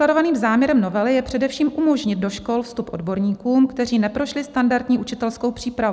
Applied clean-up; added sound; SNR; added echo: none; none; none; none.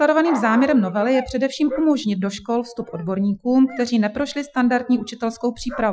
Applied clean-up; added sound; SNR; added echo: classical method Wiener filter.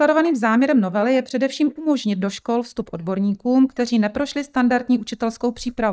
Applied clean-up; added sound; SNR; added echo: neural mask model DeepFilterNet 3.